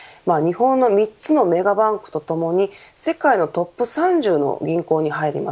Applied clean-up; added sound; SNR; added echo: none; none; none; none.